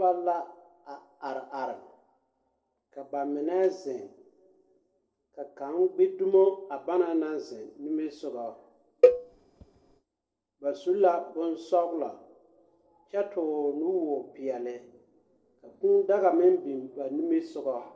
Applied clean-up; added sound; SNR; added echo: neural separator model SepFormer DNS4.